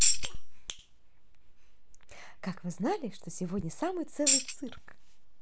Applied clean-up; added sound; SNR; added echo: none; Tambourine; -2 dB; none.